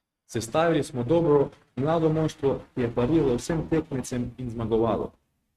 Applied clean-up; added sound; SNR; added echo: neural mask model RNNoise.